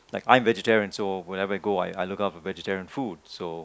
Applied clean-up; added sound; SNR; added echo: none; none; none; none.